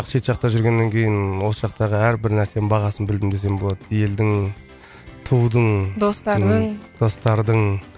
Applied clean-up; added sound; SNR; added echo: none; none; none; none.